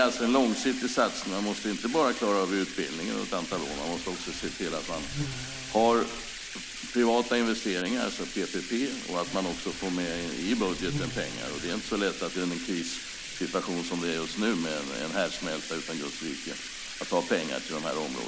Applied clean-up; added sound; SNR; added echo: none; Bathtub (filling or washing) + Insect; 8 dB; none.